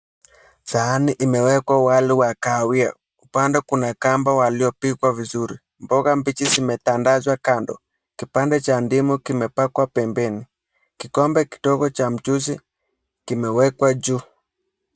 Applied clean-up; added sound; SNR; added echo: none; Domestic sounds, home sounds; 7 dB; none.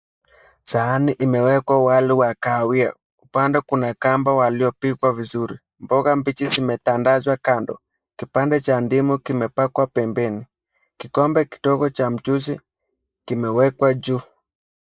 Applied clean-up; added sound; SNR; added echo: neural mask model Resemble Enhance denoiser.